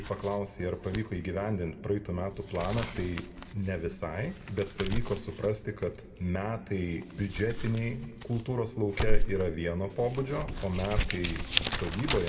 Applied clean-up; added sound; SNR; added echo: none; Crumpling, crinkling; 0 dB; reverberation time 1.5 s.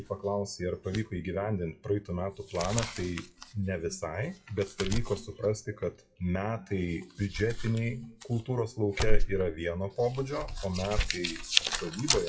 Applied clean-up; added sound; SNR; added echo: classical method WPE with log-MMSE.